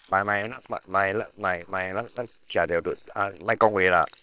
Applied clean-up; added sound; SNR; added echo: neural separator model SepFormer WHAM!.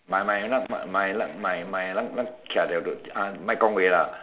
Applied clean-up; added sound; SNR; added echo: none; none; none; none.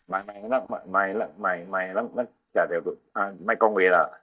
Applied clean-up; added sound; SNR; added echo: neural mask model DeepFilterNet 3.